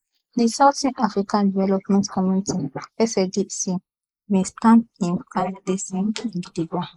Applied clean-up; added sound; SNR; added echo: neural mask model Resemble Enhance denoiser.